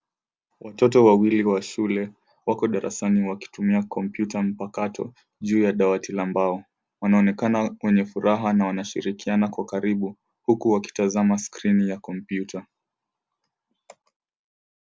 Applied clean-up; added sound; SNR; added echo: none; none; none; none.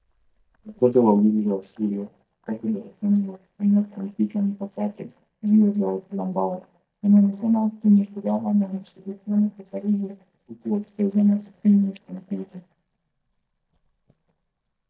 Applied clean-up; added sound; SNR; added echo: neural mask model DeepFilterNet 3.